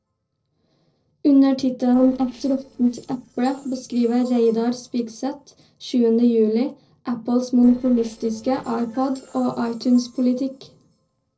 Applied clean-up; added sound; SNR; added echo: neural separator model SepFormer DNS4.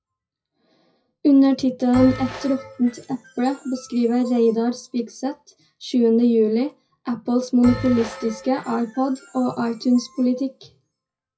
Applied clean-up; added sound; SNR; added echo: classical method WPE with log-MMSE.